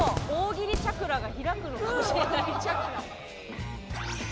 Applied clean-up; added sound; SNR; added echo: none; Cheering / Fireworks; 8 dB; none.